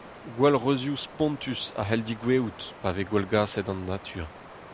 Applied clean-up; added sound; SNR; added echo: none; Water; 18 dB; none.